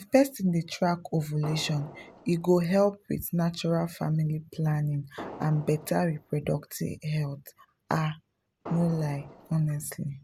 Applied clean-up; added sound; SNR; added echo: none; Fireworks; 16 dB; none.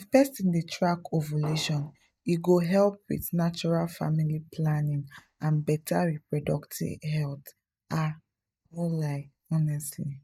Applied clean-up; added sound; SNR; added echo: neural mask model DeepFilterNet 3.